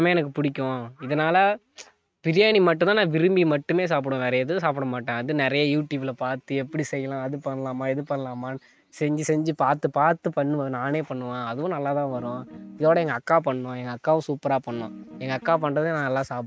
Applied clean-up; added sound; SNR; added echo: neural mask model RNNoise.